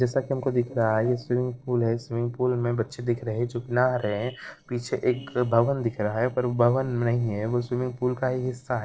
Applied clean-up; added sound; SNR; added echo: neural separator model SepFormer DNS4.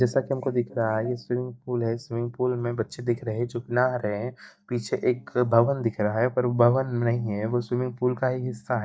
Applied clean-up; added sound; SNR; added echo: neural mask model DeepFilterNet 3.